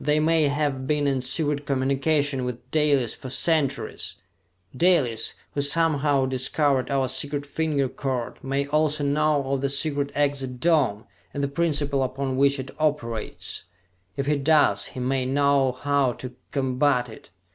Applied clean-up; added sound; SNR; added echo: none; none; none; none.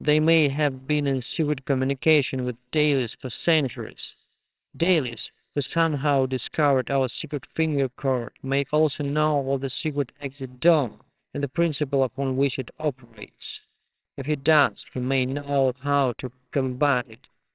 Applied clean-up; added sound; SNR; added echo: neural separator model SepFormer WHAMR!.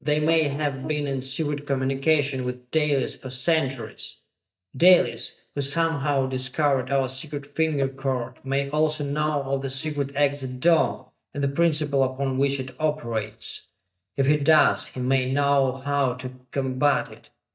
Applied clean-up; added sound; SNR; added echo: neural mask model DeepFilterNet 3.